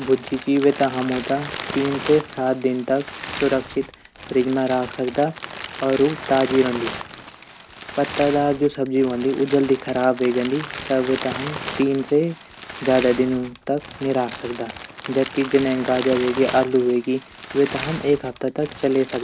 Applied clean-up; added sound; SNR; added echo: none; Crumpling, crinkling; 12 dB; none.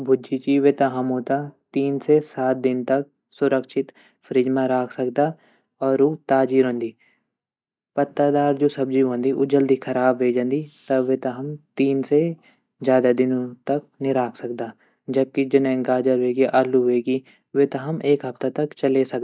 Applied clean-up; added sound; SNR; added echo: none; none; none; none.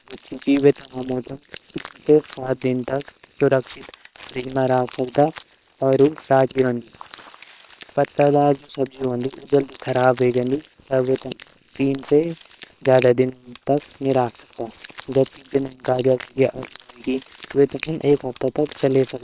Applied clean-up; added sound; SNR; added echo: neural separator model SepFormer WHAM!.